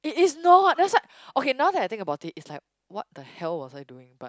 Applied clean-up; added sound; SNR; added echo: none; none; none; none.